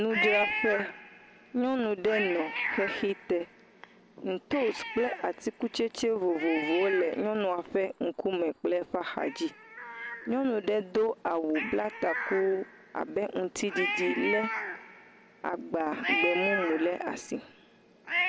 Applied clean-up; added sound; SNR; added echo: none; Cat; 6 dB; none.